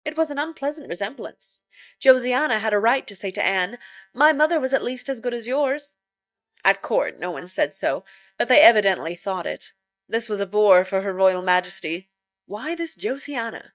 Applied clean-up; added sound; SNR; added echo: neural mask model DeepFilterNet 3.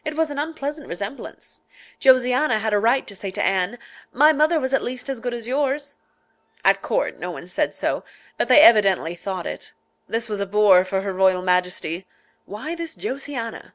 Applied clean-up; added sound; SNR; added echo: none; none; none; none.